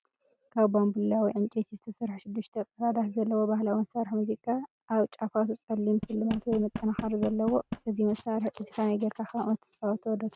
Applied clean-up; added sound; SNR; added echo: neural mask model RNNoise.